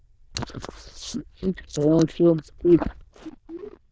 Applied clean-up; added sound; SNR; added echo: neural diffusion model UNIVERSE++.